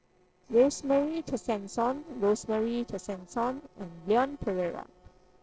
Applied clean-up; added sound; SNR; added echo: neural separator model SepFormer DNS4.